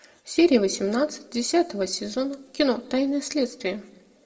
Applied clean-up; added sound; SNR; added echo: none; none; none; reverberation time 0.8 s.